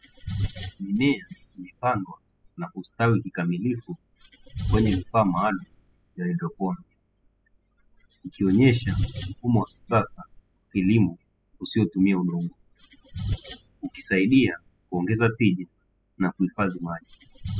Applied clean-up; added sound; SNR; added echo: classical method spectral subtraction.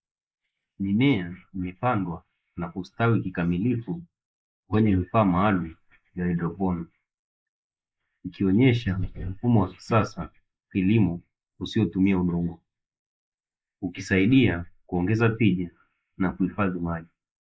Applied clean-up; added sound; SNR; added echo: neural mask model Resemble Enhance denoiser.